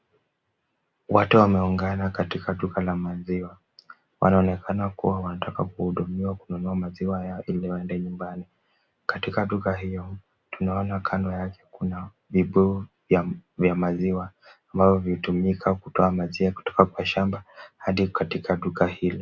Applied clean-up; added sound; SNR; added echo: none; none; none; none.